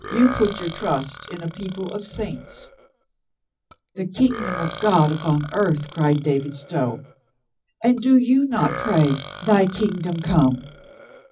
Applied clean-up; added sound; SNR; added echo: none; Burping, eructation; 14 dB; reverberation time 0.4 s.